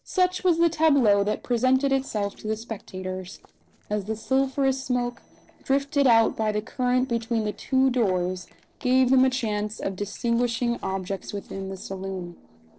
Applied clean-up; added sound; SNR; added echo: neural separator model SepFormer DNS4.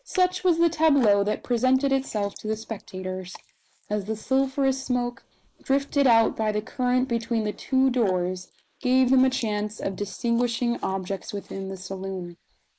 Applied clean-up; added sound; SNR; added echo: neural mask model Resemble Enhance denoiser.